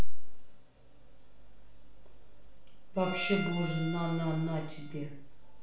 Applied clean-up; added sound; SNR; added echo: none; Bowed string instrument; 15 dB; reverberation time 0.5 s.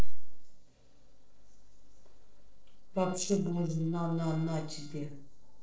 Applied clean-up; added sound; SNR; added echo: neural separator model SepFormer DNS4.